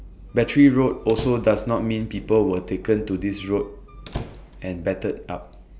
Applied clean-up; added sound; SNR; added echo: none; Squeak; 18 dB; none.